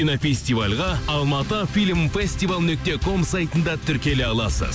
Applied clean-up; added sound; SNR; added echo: none; none; none; none.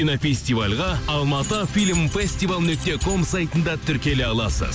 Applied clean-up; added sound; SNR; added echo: none; Keys jangling; 14 dB; none.